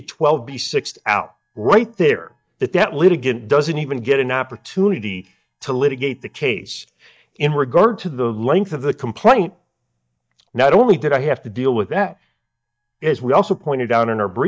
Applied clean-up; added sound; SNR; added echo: neural mask model DeepFilterNet 3.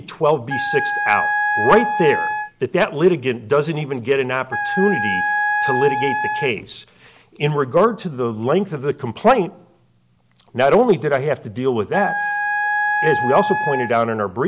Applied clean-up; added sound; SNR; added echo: none; Wind instrument, woodwind instrument; 2 dB; none.